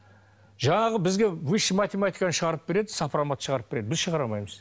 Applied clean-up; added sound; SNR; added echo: none; none; none; none.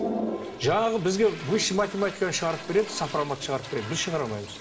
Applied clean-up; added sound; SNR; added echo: none; Toilet flush; 9 dB; reverberation time 2.0 s.